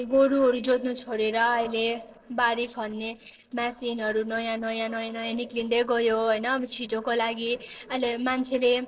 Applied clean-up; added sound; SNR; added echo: neural separator model SepFormer DNS4.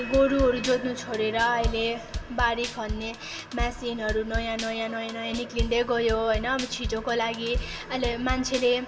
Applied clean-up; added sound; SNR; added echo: none; Drum kit; 8 dB; reverberation time 1.3 s.